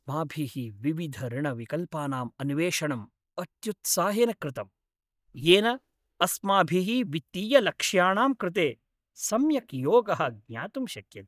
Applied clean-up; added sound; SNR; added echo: neural mask model DeepFilterNet 3.